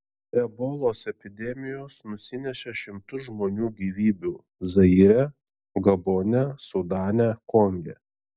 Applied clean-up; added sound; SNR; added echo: none; none; none; none.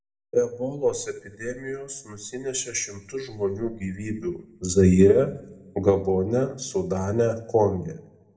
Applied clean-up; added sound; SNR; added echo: none; none; none; reverberation time 0.5 s.